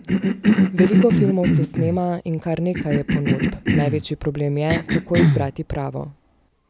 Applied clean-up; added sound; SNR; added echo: none; Cough; -2 dB; none.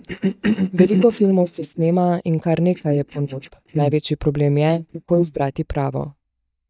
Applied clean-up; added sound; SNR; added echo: neural mask model DeepFilterNet 3.